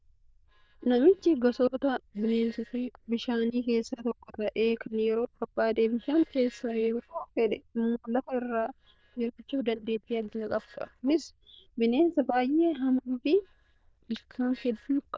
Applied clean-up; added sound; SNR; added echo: neural diffusion model UNIVERSE++.